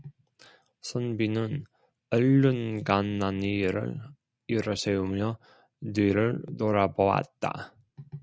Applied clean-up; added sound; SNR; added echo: none; none; none; none.